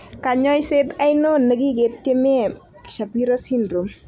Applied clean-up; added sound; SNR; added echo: none; none; none; none.